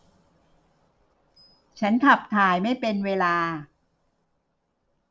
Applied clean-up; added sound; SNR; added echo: none; none; none; none.